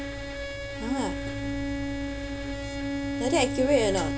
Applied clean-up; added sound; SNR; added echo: none; Bowed string instrument; 3 dB; none.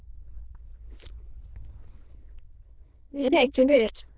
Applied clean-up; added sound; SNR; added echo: neural diffusion model UNIVERSE++.